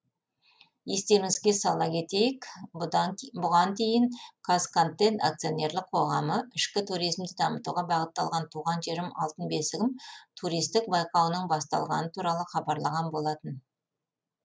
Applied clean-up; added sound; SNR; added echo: none; none; none; none.